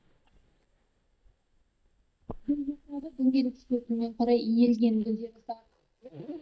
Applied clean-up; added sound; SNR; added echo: neural mask model DeepFilterNet 3.